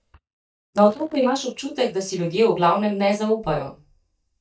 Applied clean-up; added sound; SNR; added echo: neural mask model DeepFilterNet 3.